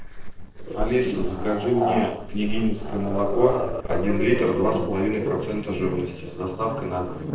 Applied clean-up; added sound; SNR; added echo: neural separator model SepFormer DNS4.